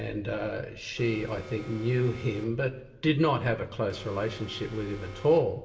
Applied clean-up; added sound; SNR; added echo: none; Alarm; 19 dB; reverberation time 0.9 s.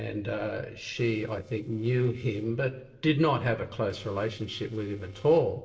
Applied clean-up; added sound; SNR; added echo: neural separator model SepFormer DNS4.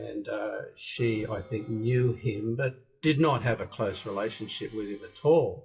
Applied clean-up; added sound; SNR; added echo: classical method WPE with log-MMSE.